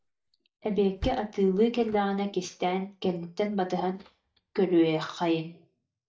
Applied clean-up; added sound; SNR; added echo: neural mask model DeepFilterNet 3.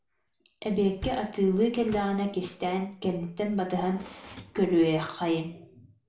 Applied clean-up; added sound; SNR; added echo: none; Door; 20 dB; reverberation time 0.4 s.